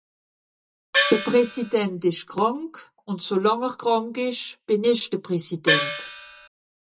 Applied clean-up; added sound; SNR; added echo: none; Gong; 0 dB; reverberation time 0.2 s.